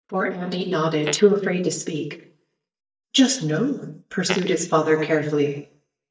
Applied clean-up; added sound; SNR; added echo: neural mask model DeepFilterNet 3.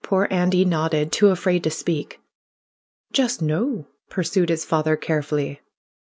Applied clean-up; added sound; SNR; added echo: none; none; none; none.